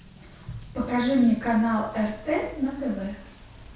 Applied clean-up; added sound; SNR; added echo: none; Motor vehicle (road) / Rain; 17 dB; reverberation time 0.6 s.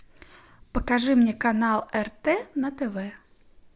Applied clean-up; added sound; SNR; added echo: none; none; none; none.